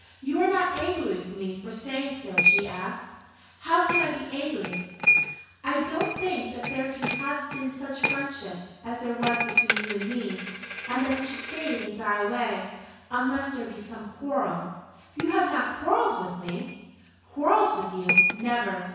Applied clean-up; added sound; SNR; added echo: none; Coin (dropping); -4 dB; reverberation time 1.1 s.